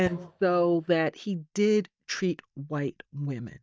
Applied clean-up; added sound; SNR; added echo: neural mask model DeepFilterNet 3.